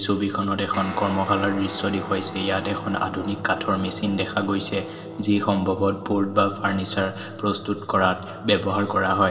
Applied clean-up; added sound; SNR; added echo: none; Guitar; 14 dB; reverberation time 2.2 s.